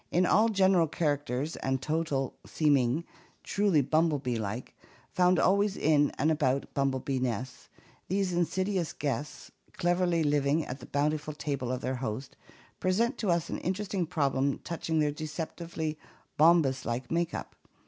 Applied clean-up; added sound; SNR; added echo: none; none; none; none.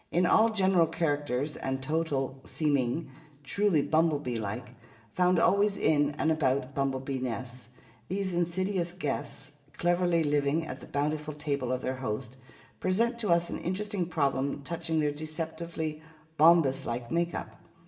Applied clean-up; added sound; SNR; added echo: none; none; none; reverberation time 0.8 s.